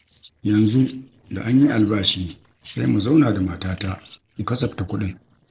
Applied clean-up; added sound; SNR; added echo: neural separator model SepFormer DNS4.